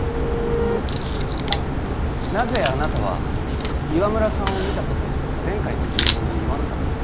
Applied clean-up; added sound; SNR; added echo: none; Crack; -4 dB; none.